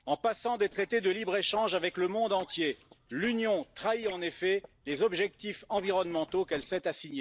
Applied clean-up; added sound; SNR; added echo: neural separator model SepFormer DNS4.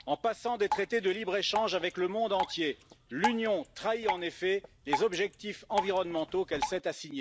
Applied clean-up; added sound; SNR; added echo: none; Drip; 7 dB; none.